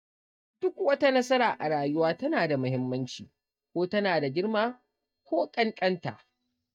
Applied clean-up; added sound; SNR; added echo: neural mask model DeepFilterNet 3.